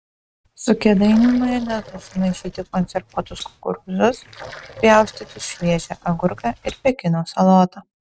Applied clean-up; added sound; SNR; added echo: neural mask model RNNoise.